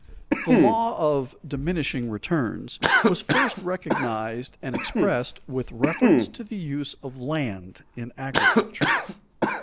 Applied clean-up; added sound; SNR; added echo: none; Cough; -2 dB; none.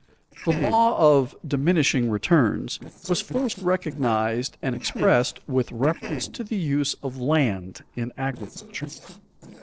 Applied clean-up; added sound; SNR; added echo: neural separator model SepFormer DNS4.